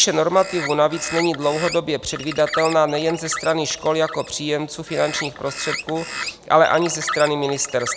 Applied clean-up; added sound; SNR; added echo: none; Bird; 11 dB; none.